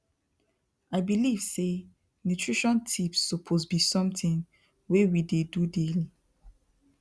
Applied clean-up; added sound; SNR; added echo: none; none; none; none.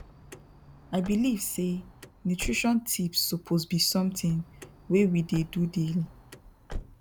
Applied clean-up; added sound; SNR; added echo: none; Car; 16 dB; none.